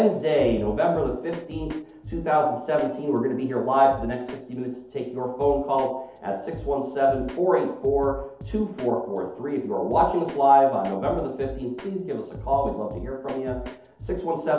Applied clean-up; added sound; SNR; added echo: none; Drum kit; 16 dB; reverberation time 2.2 s.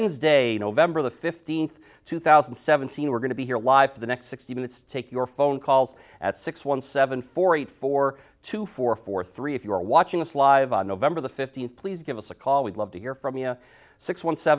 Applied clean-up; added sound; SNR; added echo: none; none; none; none.